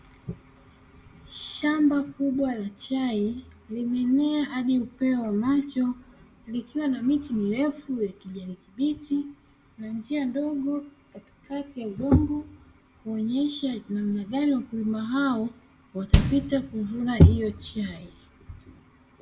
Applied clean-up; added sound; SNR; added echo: none; Bass drum; 2 dB; reverberation time 0.4 s.